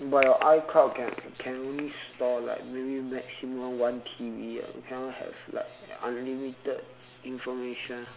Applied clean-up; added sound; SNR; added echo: none; Finger snapping; 12 dB; none.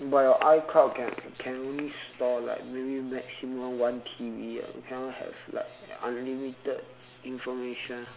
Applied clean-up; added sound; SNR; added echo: none; none; none; none.